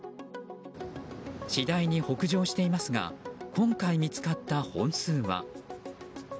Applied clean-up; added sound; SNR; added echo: none; none; none; none.